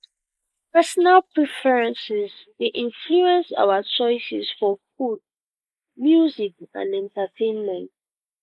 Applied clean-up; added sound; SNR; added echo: neural mask model Resemble Enhance denoiser.